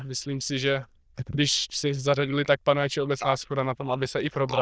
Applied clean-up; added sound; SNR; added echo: neural diffusion model UNIVERSE++.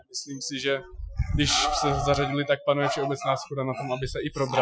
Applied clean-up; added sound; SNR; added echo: classical method Wiener filter.